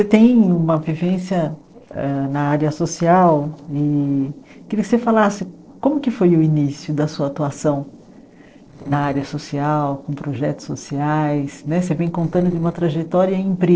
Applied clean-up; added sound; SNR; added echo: neural separator model SepFormer DNS4.